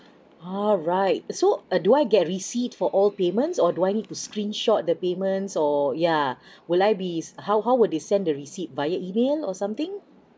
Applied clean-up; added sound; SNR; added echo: none; none; none; none.